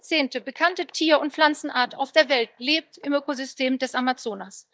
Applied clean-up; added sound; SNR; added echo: neural mask model DeepFilterNet 3.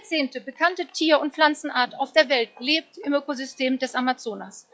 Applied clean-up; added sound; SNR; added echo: classical method log-MMSE.